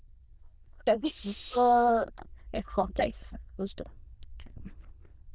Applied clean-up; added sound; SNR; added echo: neural diffusion model UNIVERSE++.